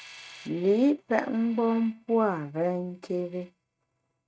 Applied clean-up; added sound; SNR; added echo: neural mask model RNNoise.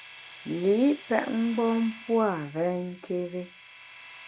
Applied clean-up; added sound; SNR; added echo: none; Domestic sounds, home sounds; 18 dB; none.